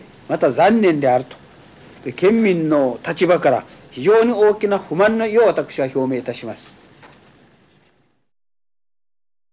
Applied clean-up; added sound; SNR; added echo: none; none; none; none.